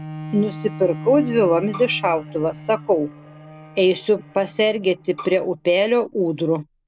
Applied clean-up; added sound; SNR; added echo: none; Bowed string instrument + Bowed string instrument; 15 dB; none.